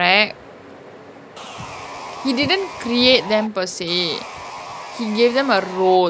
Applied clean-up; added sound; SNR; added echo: none; Sawing; 13 dB; none.